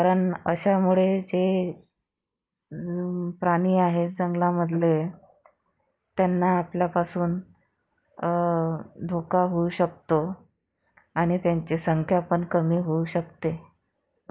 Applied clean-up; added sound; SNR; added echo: neural mask model Resemble Enhance denoiser.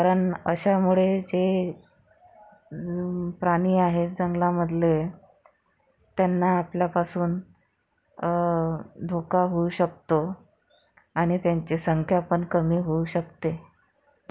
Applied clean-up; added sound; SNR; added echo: none; none; none; none.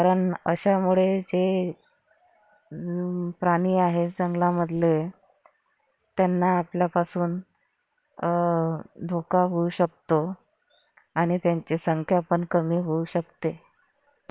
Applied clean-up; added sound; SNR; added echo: neural separator model SepFormer WHAM!.